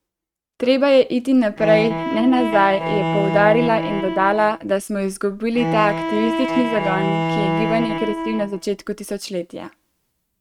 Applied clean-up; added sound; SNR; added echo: neural mask model RNNoise.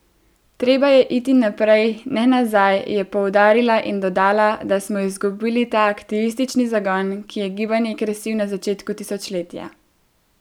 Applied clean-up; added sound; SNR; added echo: none; none; none; none.